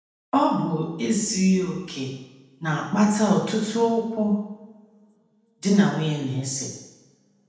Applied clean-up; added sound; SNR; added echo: none; none; none; reverberation time 0.9 s.